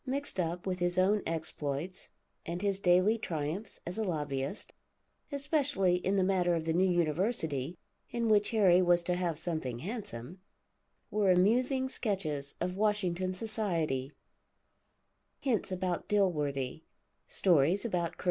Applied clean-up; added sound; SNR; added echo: none; none; none; none.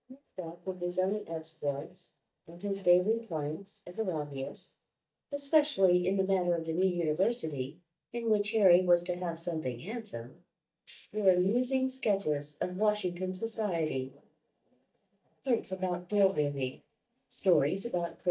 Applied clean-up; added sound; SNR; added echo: neural mask model DeepFilterNet 3.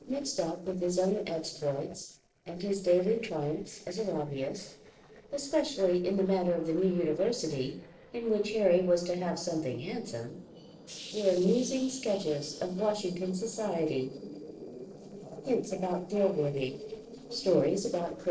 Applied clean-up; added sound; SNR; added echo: neural separator model SepFormer DNS4.